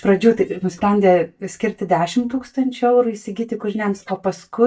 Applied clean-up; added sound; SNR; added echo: neural mask model DeepFilterNet 3.